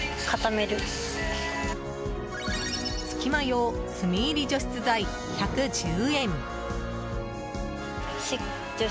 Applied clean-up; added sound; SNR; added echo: none; none; none; none.